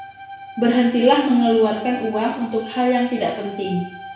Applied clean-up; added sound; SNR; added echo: none; Bowed string instrument; 15 dB; reverberation time 0.7 s.